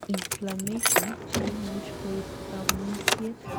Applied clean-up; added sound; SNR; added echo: none; Car; -4 dB; none.